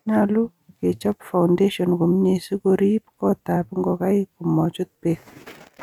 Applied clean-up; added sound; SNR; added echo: neural mask model RNNoise.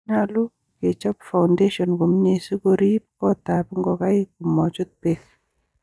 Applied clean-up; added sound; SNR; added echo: neural mask model DeepFilterNet 3.